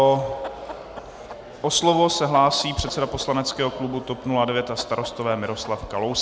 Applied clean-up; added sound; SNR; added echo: none; Chicken, rooster; 19 dB; none.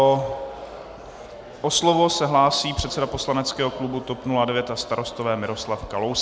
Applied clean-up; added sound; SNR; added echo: none; none; none; none.